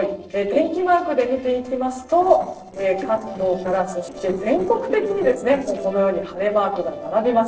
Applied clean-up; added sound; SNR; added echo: neural separator model SepFormer DNS4.